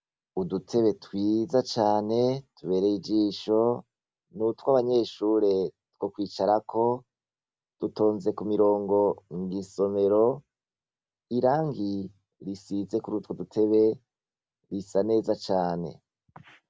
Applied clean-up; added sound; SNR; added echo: none; none; none; none.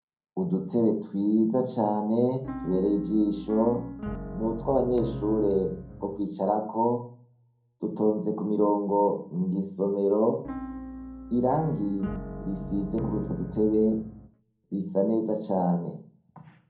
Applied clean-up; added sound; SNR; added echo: none; Piano; 10 dB; reverberation time 0.6 s.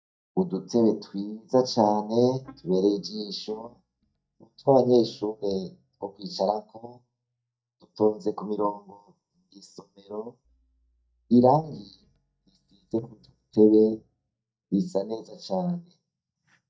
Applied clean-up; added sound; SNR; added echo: neural mask model DeepFilterNet 3.